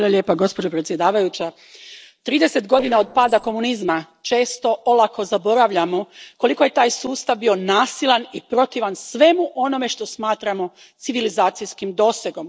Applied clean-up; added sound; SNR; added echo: neural separator model SepFormer DNS4.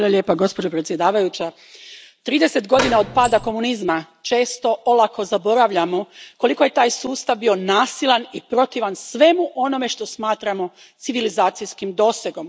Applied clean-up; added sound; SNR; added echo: none; Door; 6 dB; none.